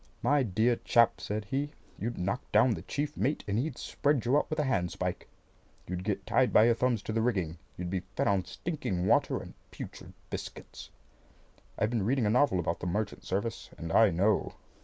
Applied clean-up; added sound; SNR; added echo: none; none; none; none.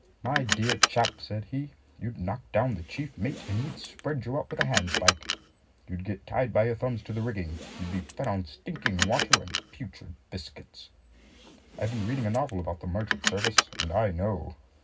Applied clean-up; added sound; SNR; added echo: none; Car; 2 dB; reverberation time 0.4 s.